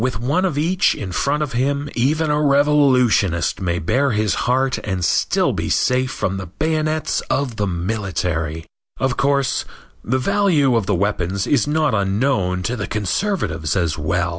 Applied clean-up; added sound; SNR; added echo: none; none; none; none.